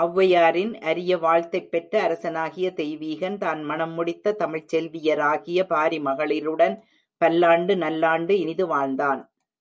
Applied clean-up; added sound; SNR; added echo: none; none; none; none.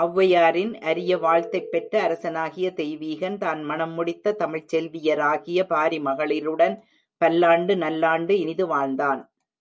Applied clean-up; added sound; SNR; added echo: none; Telephone; 13 dB; none.